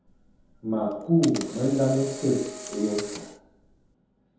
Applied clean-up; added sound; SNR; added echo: none; Camera; 14 dB; reverberation time 0.8 s.